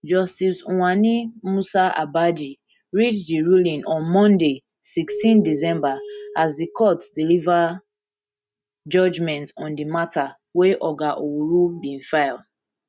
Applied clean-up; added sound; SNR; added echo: neural mask model RNNoise.